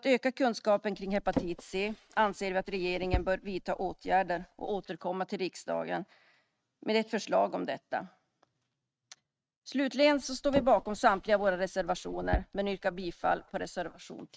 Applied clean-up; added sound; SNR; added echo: neural mask model RNNoise.